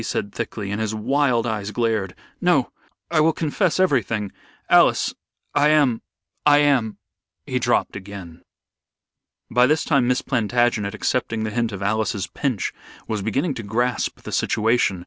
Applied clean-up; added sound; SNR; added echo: none; none; none; none.